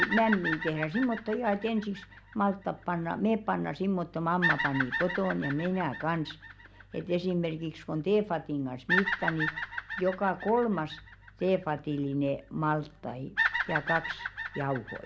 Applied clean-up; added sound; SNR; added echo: none; Bird vocalization, bird call, bird song; 6 dB; none.